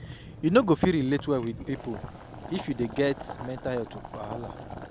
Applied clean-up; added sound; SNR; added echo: none; Boiling; 13 dB; none.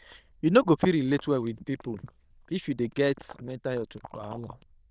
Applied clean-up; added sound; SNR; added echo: neural diffusion model UNIVERSE++.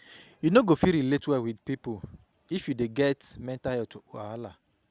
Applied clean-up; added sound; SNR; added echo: none; none; none; none.